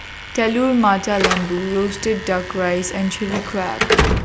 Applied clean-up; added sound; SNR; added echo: none; Slam / Alarm; 3 dB; none.